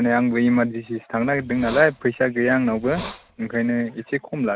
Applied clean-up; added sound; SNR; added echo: none; Hiss; 17 dB; none.